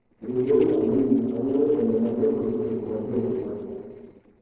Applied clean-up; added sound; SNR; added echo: neural separator model SepFormer DNS4.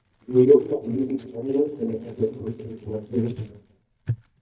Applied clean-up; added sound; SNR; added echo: neural mask model DeepFilterNet 3.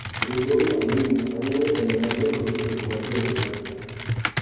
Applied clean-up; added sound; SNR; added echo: none; Computer keyboard; 6 dB; reverberation time 2.2 s.